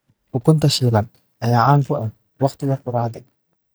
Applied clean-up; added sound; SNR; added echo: neural mask model DeepFilterNet 3.